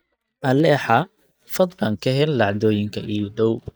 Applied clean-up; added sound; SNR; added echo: neural mask model DeepFilterNet 3.